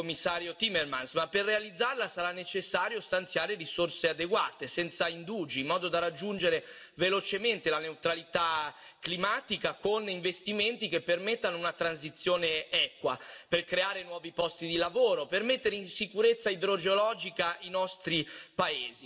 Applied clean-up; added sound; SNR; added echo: none; none; none; reverberation time 0.7 s.